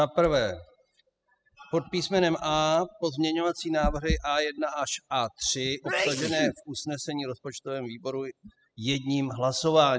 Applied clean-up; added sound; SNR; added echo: classical method spectral subtraction.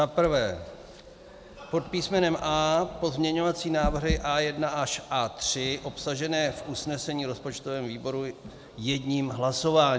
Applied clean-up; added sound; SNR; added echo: none; none; none; none.